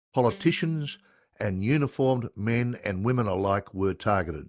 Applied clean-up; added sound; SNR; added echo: neural mask model DeepFilterNet 3.